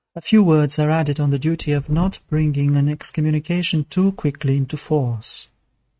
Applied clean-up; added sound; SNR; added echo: neural mask model RNNoise.